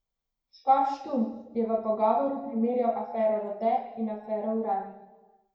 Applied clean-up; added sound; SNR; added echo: none; none; none; reverberation time 0.9 s.